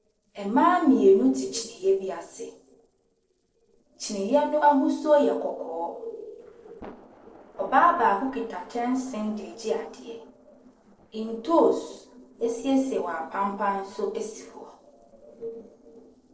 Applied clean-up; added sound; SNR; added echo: neural separator model SepFormer DNS4.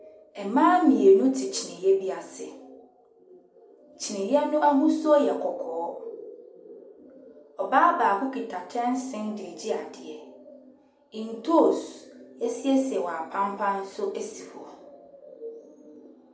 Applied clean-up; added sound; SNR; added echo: none; none; none; none.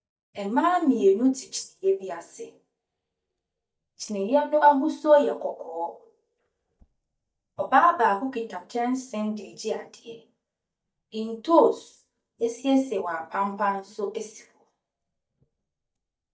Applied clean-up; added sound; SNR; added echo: neural mask model DeepFilterNet 3.